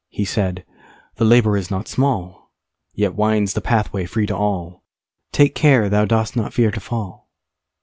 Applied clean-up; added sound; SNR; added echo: none; none; none; none.